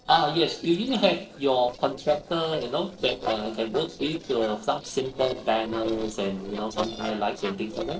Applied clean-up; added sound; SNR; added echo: neural separator model SepFormer DNS4.